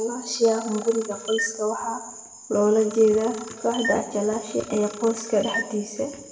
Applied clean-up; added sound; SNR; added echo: none; Camera; 12 dB; reverberation time 1.1 s.